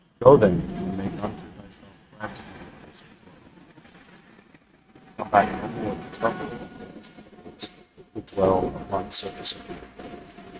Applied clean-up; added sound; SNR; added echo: neural mask model RNNoise.